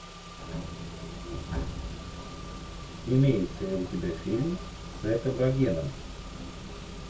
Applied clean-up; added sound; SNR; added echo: none; Engine / Car; 13 dB; reverberation time 0.2 s.